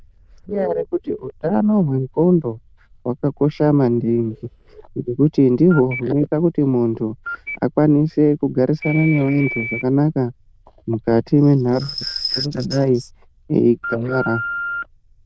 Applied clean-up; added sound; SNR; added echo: neural diffusion model UNIVERSE++.